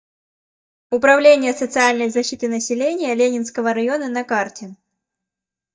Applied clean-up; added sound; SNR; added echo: neural mask model DeepFilterNet 3.